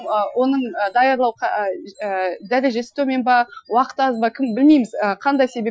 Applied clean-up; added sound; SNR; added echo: classical method Wiener filter.